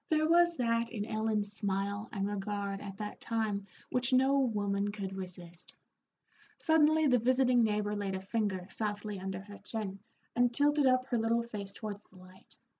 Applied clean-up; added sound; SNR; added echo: none; none; none; none.